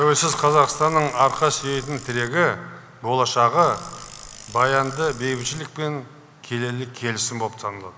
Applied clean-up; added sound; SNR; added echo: none; Bicycle; 18 dB; none.